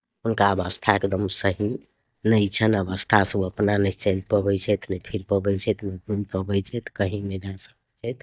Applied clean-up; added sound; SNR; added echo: neural mask model DeepFilterNet 3.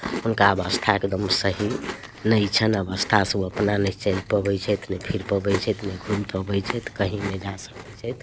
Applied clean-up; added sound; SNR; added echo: none; Chewing, mastication; 12 dB; none.